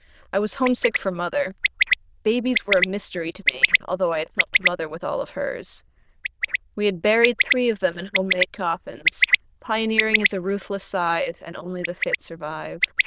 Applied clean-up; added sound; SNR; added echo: neural diffusion model UNIVERSE++.